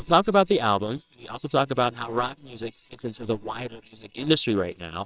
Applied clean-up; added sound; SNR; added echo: neural separator model SepFormer WHAMR!.